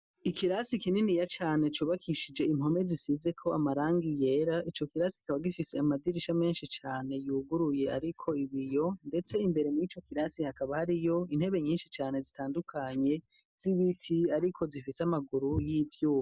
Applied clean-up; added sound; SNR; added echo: none; none; none; none.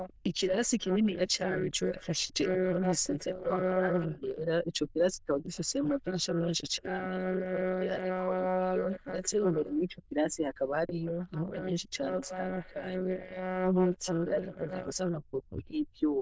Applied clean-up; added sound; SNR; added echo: neural diffusion model UNIVERSE++.